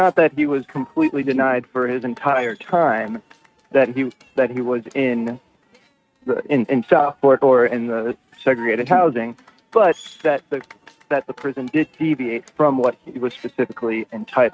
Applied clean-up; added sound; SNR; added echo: neural mask model RNNoise.